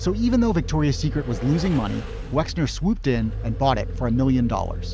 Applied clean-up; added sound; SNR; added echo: none; Vehicle; 7 dB; none.